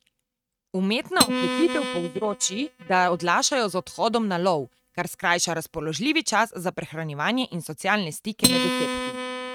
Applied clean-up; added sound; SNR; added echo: neural mask model RNNoise.